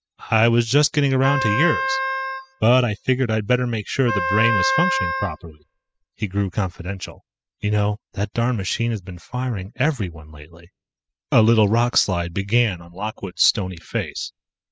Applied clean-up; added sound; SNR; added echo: classical method spectral subtraction.